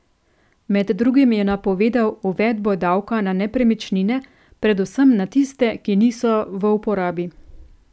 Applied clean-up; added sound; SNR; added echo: none; none; none; none.